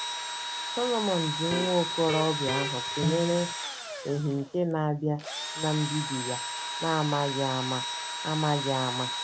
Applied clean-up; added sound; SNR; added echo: none; Engine / Drill + Electric guitar; 4 dB; none.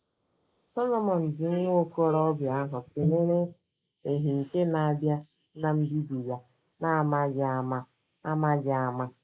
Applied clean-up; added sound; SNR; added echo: neural mask model Resemble Enhance denoiser.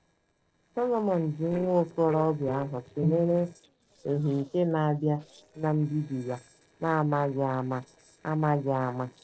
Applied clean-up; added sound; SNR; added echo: neural separator model SepFormer DNS4.